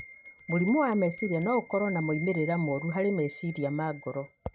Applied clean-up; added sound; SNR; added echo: neural mask model RNNoise.